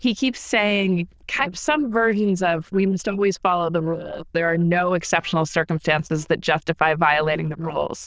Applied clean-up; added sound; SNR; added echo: neural diffusion model UNIVERSE++.